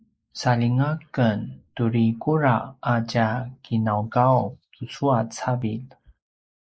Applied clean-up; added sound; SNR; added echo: neural mask model Resemble Enhance denoiser.